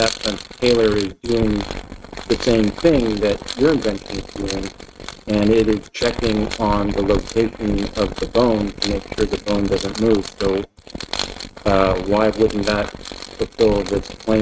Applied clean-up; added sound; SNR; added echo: neural mask model RNNoise.